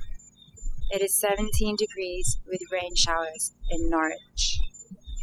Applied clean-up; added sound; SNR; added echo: classical method spectral subtraction.